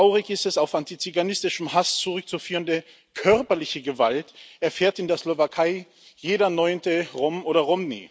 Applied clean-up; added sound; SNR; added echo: none; none; none; none.